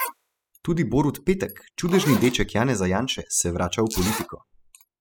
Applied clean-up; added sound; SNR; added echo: classical method spectral subtraction.